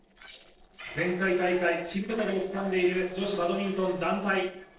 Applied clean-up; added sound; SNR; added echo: neural separator model SepFormer DNS4.